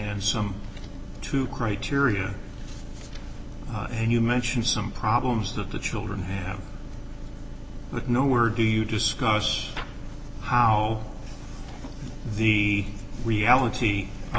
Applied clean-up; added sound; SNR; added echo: none; none; none; none.